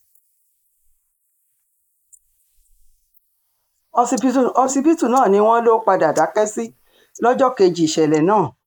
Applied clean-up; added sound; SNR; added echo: neural mask model Resemble Enhance denoiser.